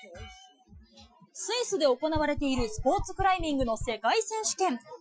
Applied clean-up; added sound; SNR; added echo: classical method Wiener filter.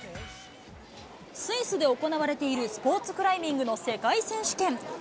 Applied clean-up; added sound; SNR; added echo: none; none; none; none.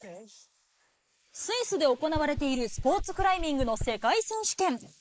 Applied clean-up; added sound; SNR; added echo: neural mask model Resemble Enhance denoiser.